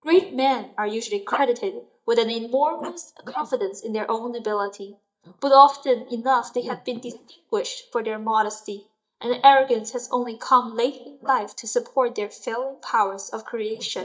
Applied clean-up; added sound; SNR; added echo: neural mask model DeepFilterNet 3.